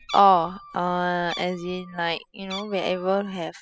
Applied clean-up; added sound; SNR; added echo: classical method spectral subtraction.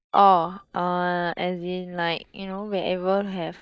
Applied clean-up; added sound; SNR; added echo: neural mask model DeepFilterNet 3.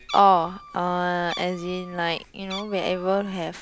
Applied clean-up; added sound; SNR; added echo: none; Meow; 17 dB; none.